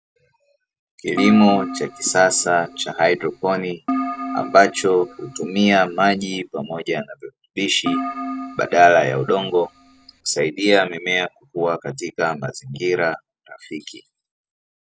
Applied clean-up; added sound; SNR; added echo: none; Keyboard (musical); 9 dB; none.